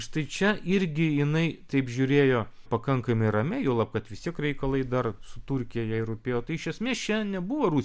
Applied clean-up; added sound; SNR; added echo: none; none; none; none.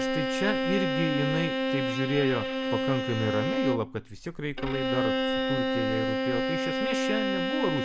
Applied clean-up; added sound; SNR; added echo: none; Bowed string instrument; -2 dB; none.